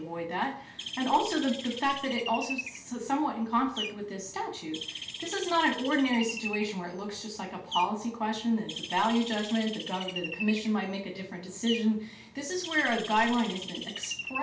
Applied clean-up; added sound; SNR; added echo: none; Bird; 10 dB; reverberation time 0.3 s.